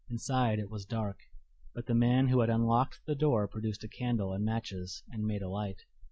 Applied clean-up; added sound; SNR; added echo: none; none; none; none.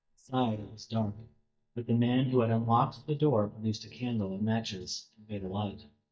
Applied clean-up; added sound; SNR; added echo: neural mask model DeepFilterNet 3.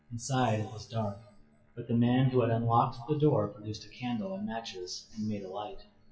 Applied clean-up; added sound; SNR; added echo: classical method WPE with log-MMSE.